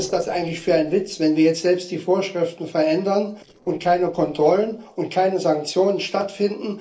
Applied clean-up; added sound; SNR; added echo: neural separator model SepFormer DNS4.